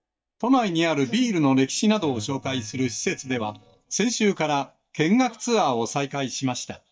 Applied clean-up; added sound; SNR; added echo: neural mask model DeepFilterNet 3.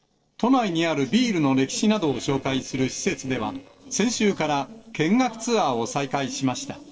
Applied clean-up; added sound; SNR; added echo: neural separator model SepFormer DNS4.